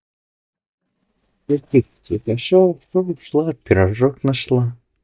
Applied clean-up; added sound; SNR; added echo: neural mask model DeepFilterNet 3.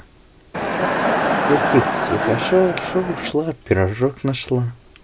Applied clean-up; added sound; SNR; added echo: none; Crowd; -1 dB; none.